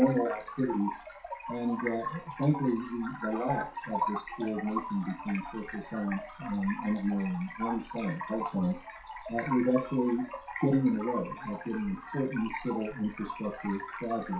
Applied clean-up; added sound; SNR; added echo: classical method WPE with log-MMSE.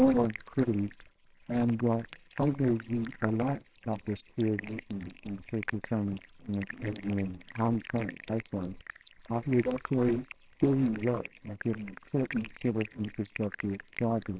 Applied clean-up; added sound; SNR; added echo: neural separator model SepFormer WHAMR!.